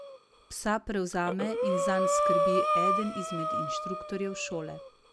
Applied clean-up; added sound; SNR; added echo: none; Breathing; -4 dB; none.